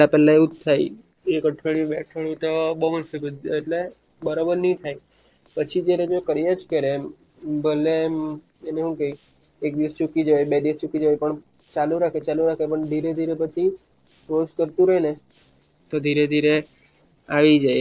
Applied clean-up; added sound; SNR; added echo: neural separator model SepFormer DNS4.